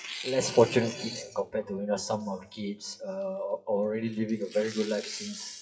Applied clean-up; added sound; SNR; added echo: classical method WPE with log-MMSE.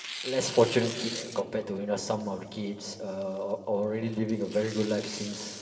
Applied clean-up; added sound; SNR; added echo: none; Tearing; 13 dB; reverberation time 2.5 s.